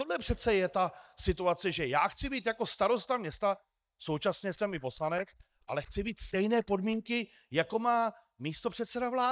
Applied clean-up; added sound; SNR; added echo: neural mask model DeepFilterNet 3.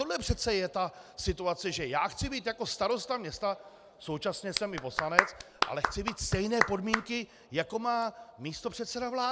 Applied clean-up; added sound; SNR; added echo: none; Clapping; 0 dB; none.